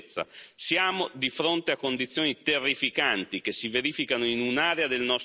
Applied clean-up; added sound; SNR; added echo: none; none; none; none.